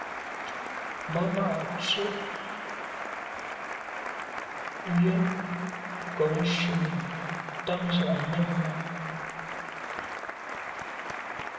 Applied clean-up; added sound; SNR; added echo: none; Applause; 4 dB; reverberation time 2.3 s.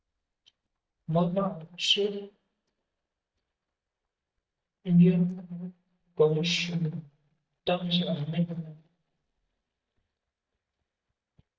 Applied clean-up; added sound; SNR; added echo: neural mask model DeepFilterNet 3.